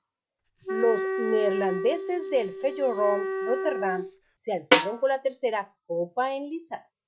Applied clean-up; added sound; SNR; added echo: none; Snare drum + Wind instrument, woodwind instrument; 1 dB; none.